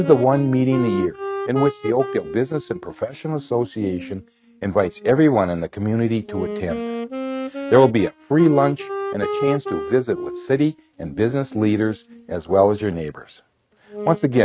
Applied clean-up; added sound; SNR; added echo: neural mask model RNNoise.